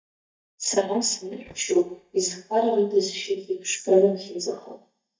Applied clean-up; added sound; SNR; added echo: neural mask model DeepFilterNet 3.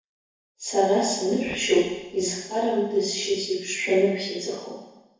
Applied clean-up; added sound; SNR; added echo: neural separator model SepFormer DNS4.